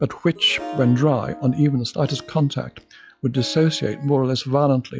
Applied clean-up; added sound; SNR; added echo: classical method log-MMSE.